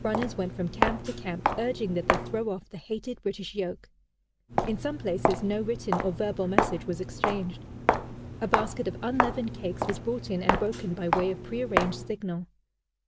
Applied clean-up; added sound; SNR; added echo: none; Walk, footsteps; 0 dB; none.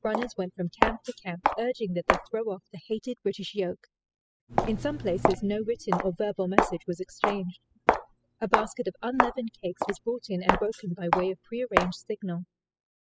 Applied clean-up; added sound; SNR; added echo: classical method spectral subtraction.